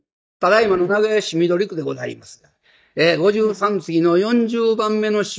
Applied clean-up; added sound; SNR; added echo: neural mask model DeepFilterNet 3.